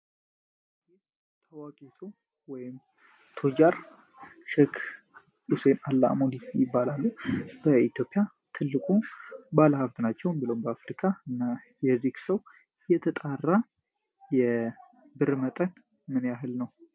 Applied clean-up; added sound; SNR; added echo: none; none; none; none.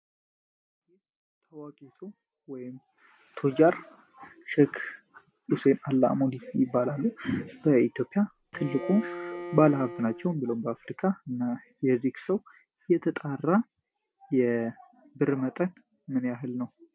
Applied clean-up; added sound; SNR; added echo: none; Bowed string instrument; 11 dB; none.